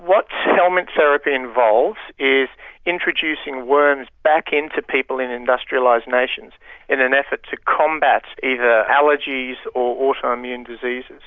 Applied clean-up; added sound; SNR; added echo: none; none; none; none.